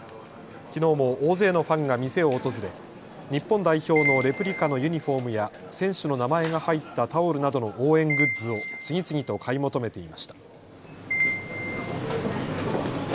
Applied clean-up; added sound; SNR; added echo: none; Piano; 6 dB; none.